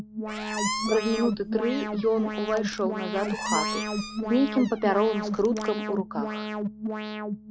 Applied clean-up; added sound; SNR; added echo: none; Squeak + Alarm; 2 dB; none.